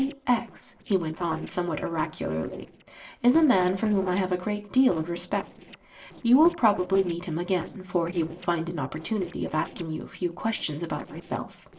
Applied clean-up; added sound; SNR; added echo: neural separator model SepFormer DNS4.